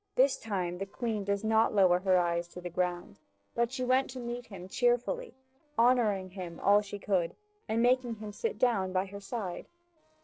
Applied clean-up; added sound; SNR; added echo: neural separator model SepFormer DNS4.